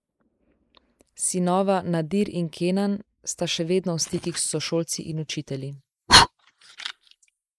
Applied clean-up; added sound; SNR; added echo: neural mask model Resemble Enhance denoiser.